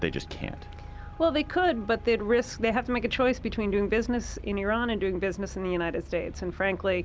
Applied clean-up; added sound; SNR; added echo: none; Traffic noise, roadway noise; 13 dB; none.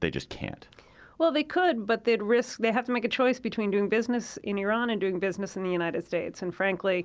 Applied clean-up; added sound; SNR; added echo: none; none; none; none.